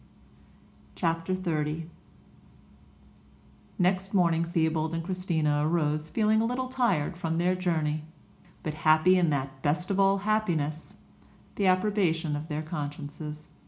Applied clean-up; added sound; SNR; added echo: none; none; none; reverberation time 0.4 s.